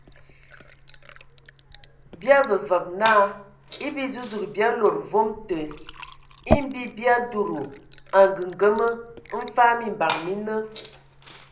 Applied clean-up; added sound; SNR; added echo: none; Liquid; 11 dB; reverberation time 0.5 s.